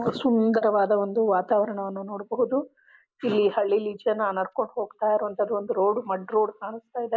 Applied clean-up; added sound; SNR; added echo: neural mask model Resemble Enhance denoiser.